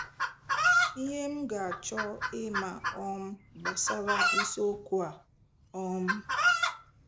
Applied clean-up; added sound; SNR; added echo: none; Chicken, rooster; -4 dB; none.